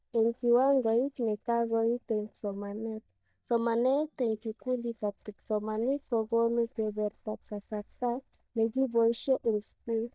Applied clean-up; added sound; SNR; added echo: neural mask model DeepFilterNet 3.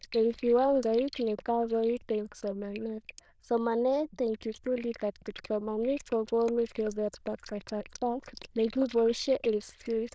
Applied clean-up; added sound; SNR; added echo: neural diffusion model UNIVERSE++.